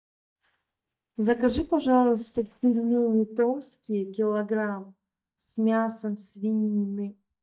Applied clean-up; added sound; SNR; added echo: neural mask model DeepFilterNet 3.